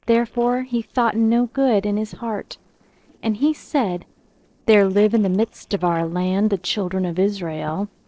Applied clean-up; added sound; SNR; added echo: neural separator model SepFormer DNS4.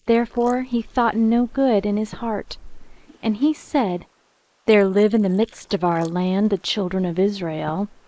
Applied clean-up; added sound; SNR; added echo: neural mask model Resemble Enhance denoiser.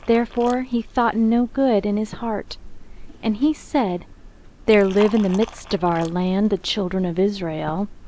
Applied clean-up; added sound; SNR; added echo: none; Liquid; 17 dB; none.